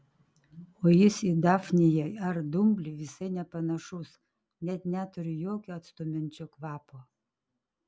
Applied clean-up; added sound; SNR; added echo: none; none; none; none.